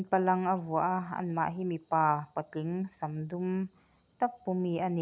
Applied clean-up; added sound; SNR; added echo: none; none; none; none.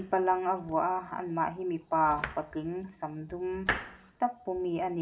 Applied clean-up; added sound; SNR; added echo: none; Domestic sounds, home sounds; 11 dB; reverberation time 0.4 s.